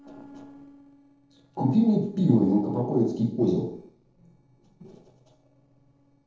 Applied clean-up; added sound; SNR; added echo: neural separator model SepFormer DNS4.